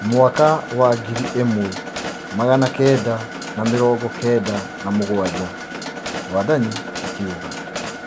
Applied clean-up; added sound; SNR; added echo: none; Mechanisms; 9 dB; none.